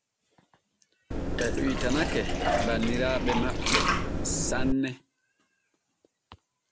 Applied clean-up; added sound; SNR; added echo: none; Liquid; -5 dB; none.